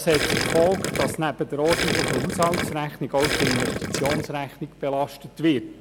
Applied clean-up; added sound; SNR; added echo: none; Gurgling; 1 dB; none.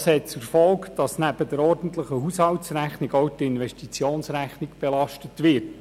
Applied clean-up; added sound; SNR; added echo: none; none; none; none.